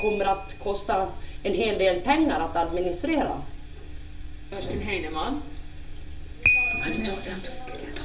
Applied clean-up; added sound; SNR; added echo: none; Piano; 7 dB; reverberation time 0.3 s.